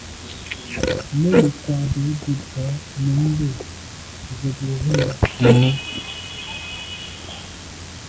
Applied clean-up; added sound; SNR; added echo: none; Burping, eructation; 4 dB; none.